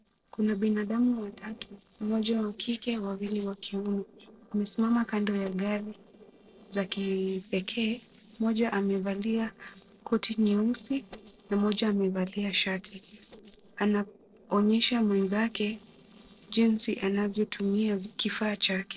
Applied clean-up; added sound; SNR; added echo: neural separator model SepFormer DNS4.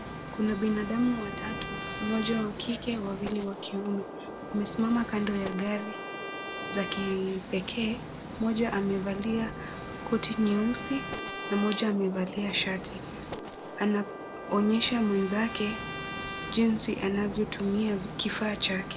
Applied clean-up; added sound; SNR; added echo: none; Gunshot, gunfire + Trumpet; 8 dB; none.